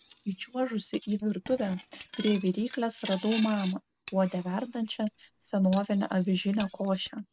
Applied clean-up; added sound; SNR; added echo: none; Cutlery, silverware; 17 dB; none.